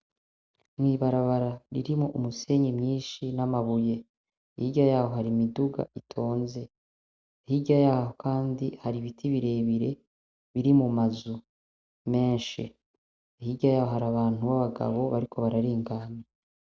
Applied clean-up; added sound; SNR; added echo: none; none; none; none.